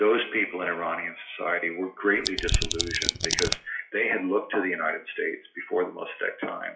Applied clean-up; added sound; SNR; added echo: classical method WPE with log-MMSE.